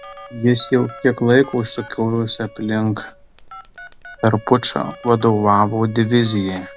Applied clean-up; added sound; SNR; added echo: none; Telephone + Wind instrument, woodwind instrument; 20 dB; none.